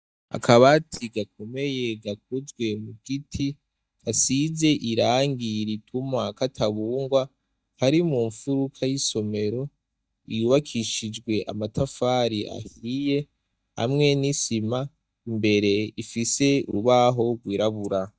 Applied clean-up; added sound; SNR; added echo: neural mask model DeepFilterNet 3.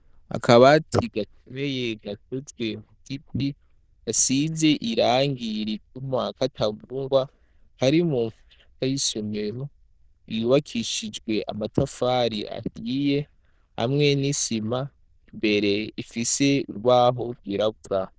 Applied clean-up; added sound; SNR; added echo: neural diffusion model UNIVERSE++.